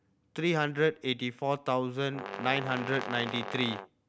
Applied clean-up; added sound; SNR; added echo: none; Brass instrument; 8 dB; none.